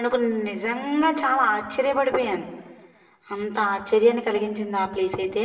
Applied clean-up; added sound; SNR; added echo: none; none; none; reverberation time 1.3 s.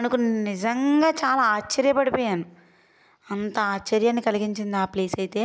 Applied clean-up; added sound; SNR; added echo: none; none; none; none.